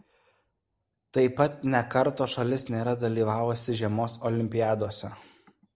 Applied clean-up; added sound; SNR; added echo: none; none; none; none.